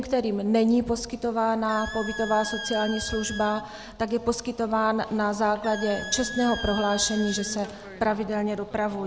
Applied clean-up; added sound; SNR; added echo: none; Squeak; 13 dB; none.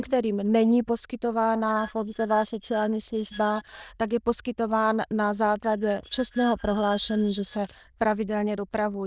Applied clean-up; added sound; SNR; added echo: neural diffusion model UNIVERSE++.